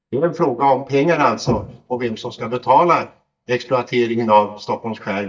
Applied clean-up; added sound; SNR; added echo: neural mask model DeepFilterNet 3.